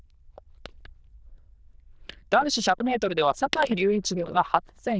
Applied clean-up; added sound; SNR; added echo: neural diffusion model UNIVERSE++.